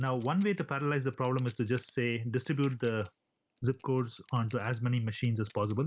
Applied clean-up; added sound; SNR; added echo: none; Chink, clink; 18 dB; none.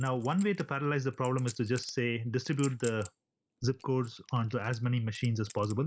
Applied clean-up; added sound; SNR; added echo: neural mask model Resemble Enhance denoiser.